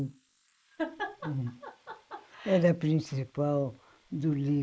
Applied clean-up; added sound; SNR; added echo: neural mask model Resemble Enhance denoiser.